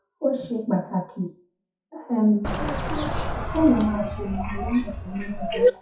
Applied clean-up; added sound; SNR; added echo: classical method WPE with log-MMSE.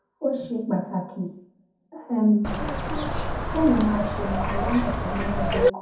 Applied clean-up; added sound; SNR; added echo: none; Bird; -1 dB; reverberation time 0.6 s.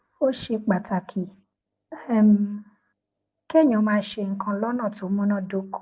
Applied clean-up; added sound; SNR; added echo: none; none; none; none.